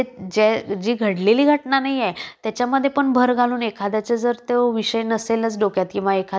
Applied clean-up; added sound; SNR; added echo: none; none; none; none.